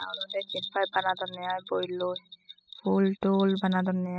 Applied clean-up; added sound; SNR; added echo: classical method spectral subtraction.